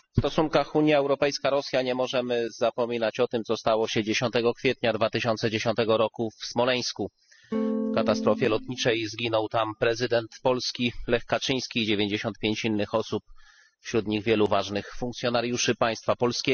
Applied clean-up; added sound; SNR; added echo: classical method spectral subtraction.